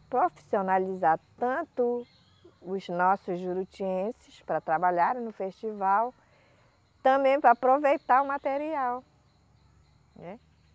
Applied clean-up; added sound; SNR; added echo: none; none; none; none.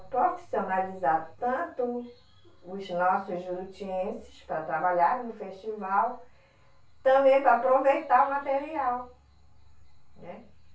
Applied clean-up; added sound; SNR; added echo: none; none; none; reverberation time 0.3 s.